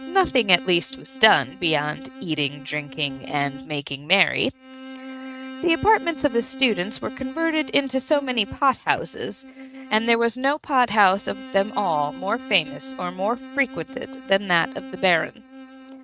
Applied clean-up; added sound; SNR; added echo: neural mask model RNNoise.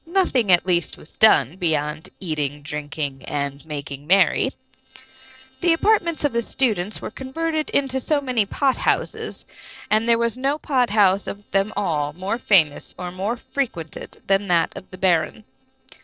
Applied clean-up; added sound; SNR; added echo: neural separator model SepFormer DNS4.